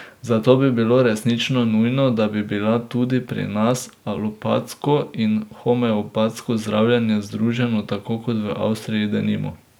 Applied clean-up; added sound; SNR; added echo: none; none; none; none.